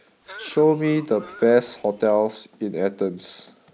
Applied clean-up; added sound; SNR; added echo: none; Cough; 20 dB; none.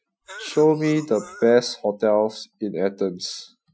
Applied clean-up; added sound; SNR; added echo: classical method Wiener filter.